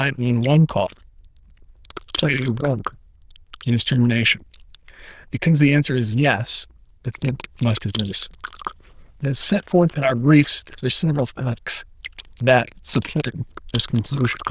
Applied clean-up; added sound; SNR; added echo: neural diffusion model UNIVERSE++.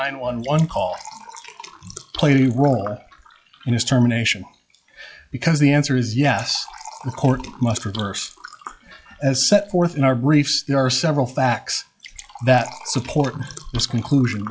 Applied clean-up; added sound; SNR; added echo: classical method log-MMSE.